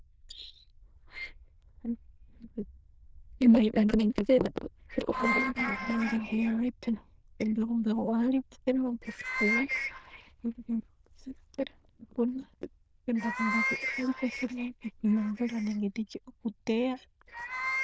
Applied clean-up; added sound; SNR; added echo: neural diffusion model UNIVERSE++.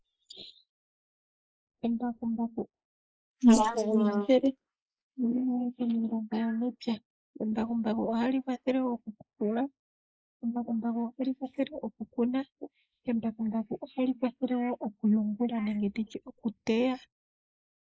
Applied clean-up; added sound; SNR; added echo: neural mask model Resemble Enhance denoiser.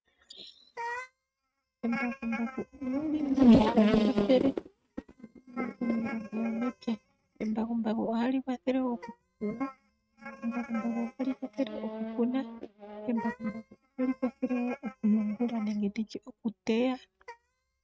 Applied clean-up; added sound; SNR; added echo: neural mask model RNNoise.